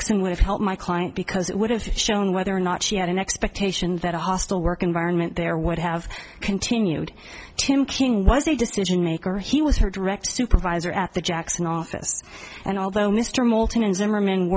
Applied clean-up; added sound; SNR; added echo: none; none; none; none.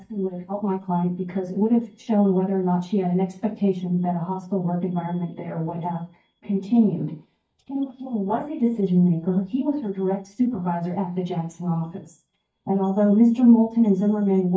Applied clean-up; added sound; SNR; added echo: neural mask model DeepFilterNet 3.